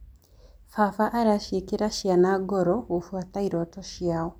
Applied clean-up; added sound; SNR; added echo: none; none; none; none.